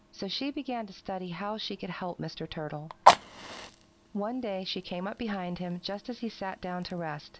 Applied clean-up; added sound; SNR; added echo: none; Fire; -2 dB; none.